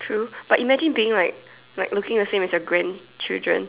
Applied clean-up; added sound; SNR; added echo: none; none; none; none.